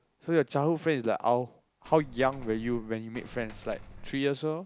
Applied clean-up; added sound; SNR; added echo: none; Coin (dropping); 15 dB; none.